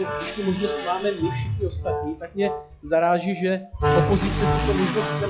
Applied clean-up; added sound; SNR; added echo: classical method log-MMSE.